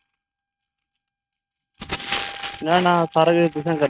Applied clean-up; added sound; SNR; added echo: neural mask model RNNoise.